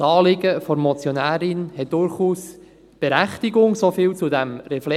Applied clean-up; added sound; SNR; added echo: none; none; none; none.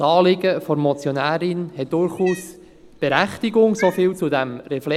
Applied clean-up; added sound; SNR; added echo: none; Cat; 19 dB; none.